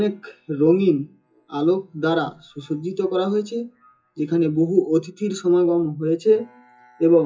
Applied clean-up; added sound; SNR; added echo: classical method WPE with log-MMSE.